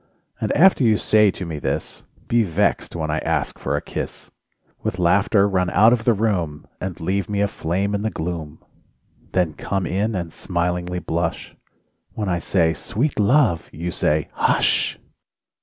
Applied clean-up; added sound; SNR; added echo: none; none; none; none.